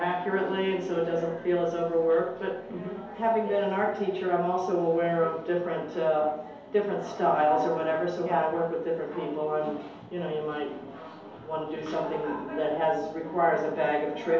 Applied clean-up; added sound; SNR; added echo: none; none; none; reverberation time 2.2 s.